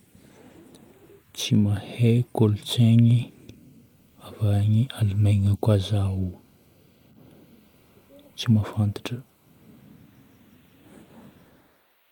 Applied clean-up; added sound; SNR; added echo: neural mask model Resemble Enhance denoiser.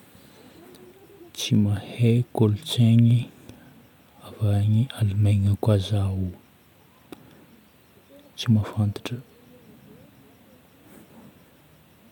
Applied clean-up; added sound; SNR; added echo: none; none; none; none.